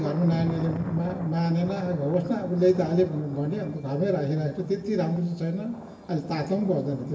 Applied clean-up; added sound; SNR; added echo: none; Thunder; 14 dB; reverberation time 0.9 s.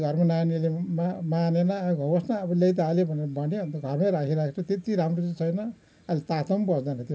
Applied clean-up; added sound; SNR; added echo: none; none; none; none.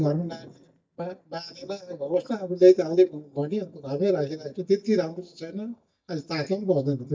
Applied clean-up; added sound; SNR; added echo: neural mask model DeepFilterNet 3.